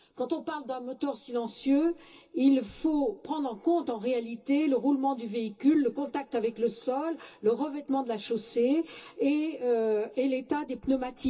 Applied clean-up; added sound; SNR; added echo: none; none; none; reverberation time 0.2 s.